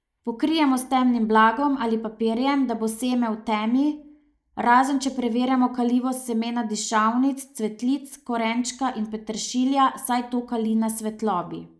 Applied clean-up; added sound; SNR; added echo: neural mask model Resemble Enhance denoiser.